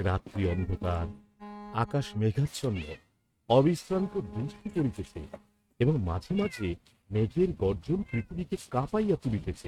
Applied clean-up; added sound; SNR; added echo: neural mask model RNNoise.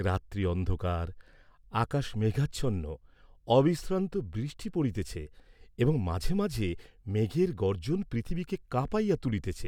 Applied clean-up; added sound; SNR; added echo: none; none; none; none.